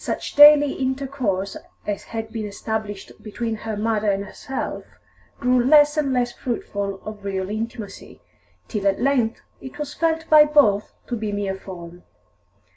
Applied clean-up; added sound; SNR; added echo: none; none; none; none.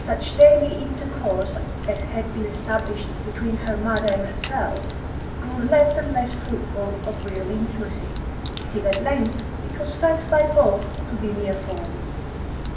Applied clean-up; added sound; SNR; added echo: none; Crack; 5 dB; reverberation time 0.7 s.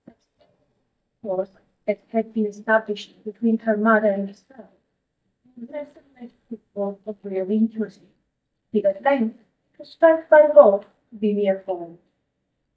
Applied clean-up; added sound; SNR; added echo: neural mask model DeepFilterNet 3.